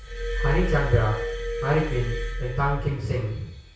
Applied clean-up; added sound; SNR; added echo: none; Glass; 3 dB; reverberation time 0.6 s.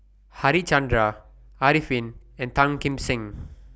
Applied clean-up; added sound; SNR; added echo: none; none; none; none.